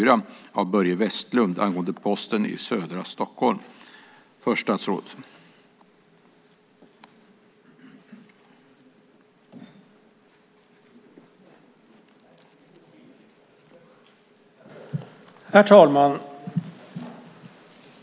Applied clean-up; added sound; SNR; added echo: none; none; none; none.